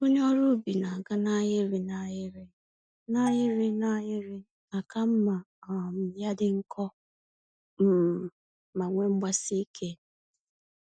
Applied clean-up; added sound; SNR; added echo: neural mask model DeepFilterNet 3.